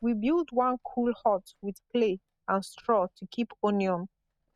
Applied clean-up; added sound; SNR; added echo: neural mask model RNNoise.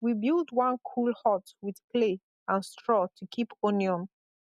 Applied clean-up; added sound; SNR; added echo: none; none; none; none.